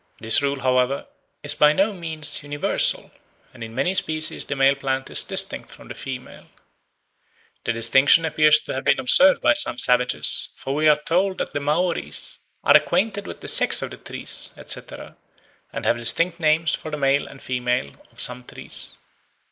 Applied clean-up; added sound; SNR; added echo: neural mask model Resemble Enhance denoiser.